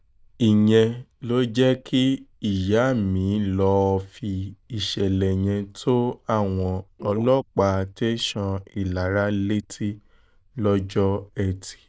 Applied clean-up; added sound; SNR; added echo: neural diffusion model UNIVERSE++.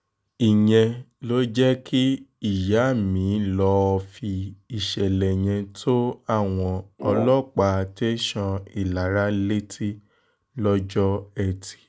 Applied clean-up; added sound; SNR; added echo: none; Brass instrument; 9 dB; none.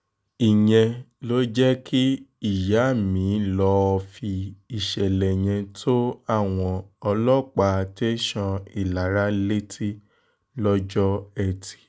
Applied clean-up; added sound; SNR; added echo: none; none; none; none.